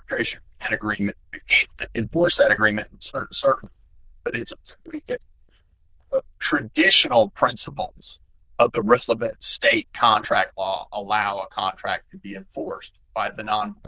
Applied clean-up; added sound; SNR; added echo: neural diffusion model UNIVERSE++.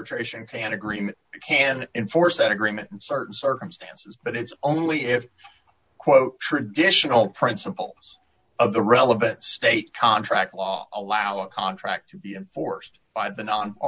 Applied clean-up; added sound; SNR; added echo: none; none; none; none.